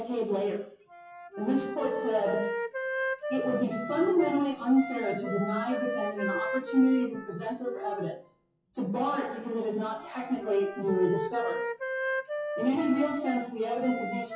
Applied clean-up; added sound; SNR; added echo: classical method WPE with log-MMSE.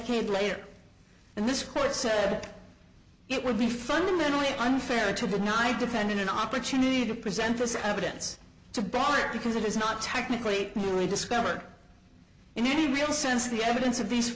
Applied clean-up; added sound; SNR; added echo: none; none; none; none.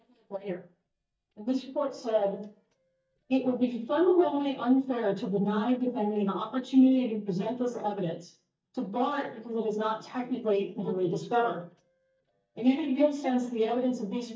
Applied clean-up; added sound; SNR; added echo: neural mask model DeepFilterNet 3.